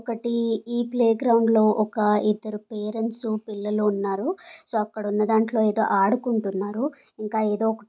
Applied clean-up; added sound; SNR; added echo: none; none; none; none.